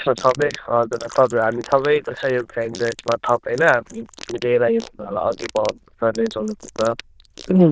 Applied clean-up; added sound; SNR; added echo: neural diffusion model UNIVERSE++.